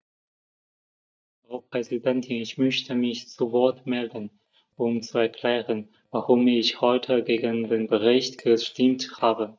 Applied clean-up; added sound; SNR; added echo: neural mask model DeepFilterNet 3.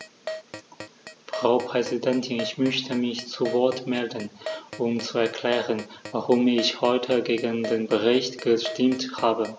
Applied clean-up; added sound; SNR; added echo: none; Keyboard (musical); 14 dB; none.